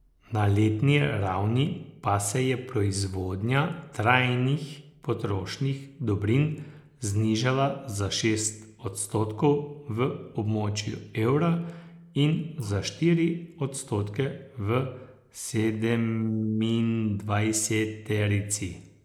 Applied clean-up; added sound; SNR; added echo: neural mask model Resemble Enhance denoiser.